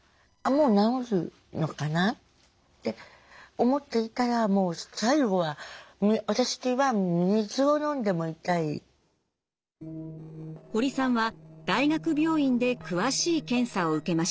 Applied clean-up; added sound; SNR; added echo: neural separator model SepFormer DNS4.